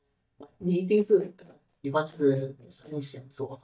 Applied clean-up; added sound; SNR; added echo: neural mask model DeepFilterNet 3.